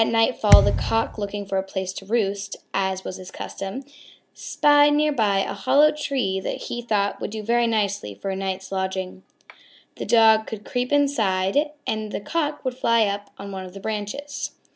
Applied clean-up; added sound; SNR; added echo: none; Thump, thud; -4 dB; none.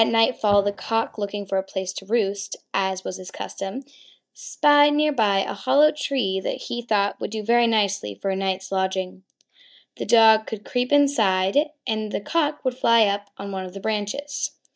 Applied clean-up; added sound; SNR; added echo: neural mask model DeepFilterNet 3.